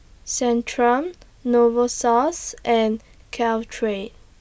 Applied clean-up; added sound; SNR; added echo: none; none; none; none.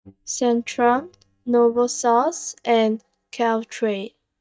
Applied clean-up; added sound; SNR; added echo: neural mask model DeepFilterNet 3.